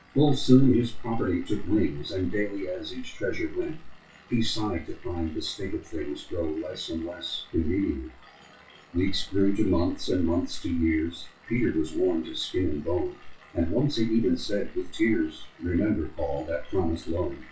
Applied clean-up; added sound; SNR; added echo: classical method WPE with log-MMSE.